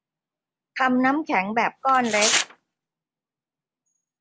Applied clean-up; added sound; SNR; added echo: none; Tearing; 2 dB; none.